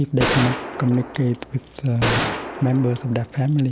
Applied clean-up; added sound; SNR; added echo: none; Gunshot, gunfire; 5 dB; none.